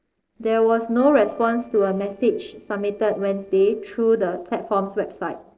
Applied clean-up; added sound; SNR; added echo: neural separator model SepFormer DNS4.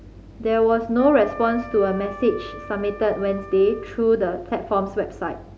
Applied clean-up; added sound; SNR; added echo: none; Wind instrument, woodwind instrument; 16 dB; none.